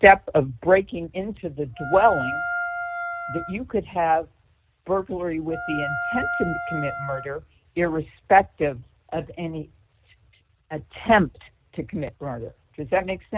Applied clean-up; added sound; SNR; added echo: none; Wind instrument, woodwind instrument; 5 dB; none.